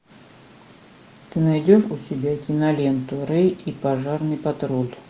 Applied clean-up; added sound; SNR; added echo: none; none; none; none.